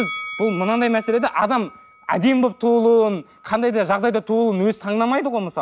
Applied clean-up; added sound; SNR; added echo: none; Bell; 18 dB; none.